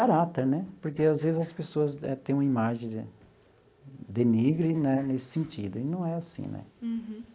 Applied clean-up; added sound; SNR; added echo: neural mask model Resemble Enhance denoiser.